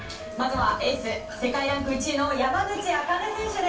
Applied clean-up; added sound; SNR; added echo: none; Wind instrument, woodwind instrument; 15 dB; reverberation time 0.3 s.